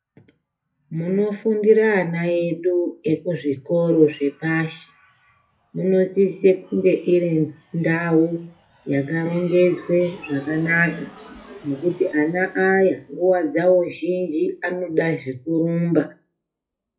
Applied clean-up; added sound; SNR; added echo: classical method WPE with log-MMSE.